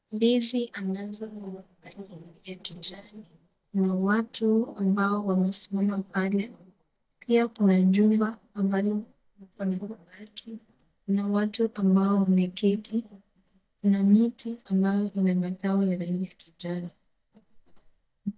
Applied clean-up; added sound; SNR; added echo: neural mask model DeepFilterNet 3.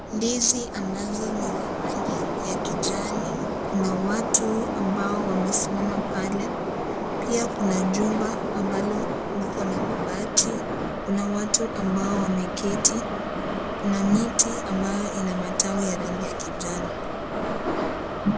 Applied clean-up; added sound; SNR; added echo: none; Subway, metro, underground; 1 dB; none.